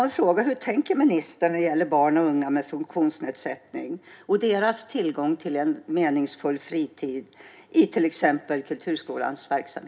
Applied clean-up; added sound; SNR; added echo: none; none; none; reverberation time 0.3 s.